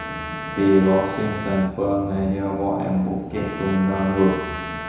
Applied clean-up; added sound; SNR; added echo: none; Trumpet; 12 dB; reverberation time 1.0 s.